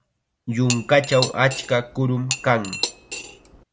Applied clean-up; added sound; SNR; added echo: none; Cutlery, silverware / Dishes, pots, and pans; 8 dB; none.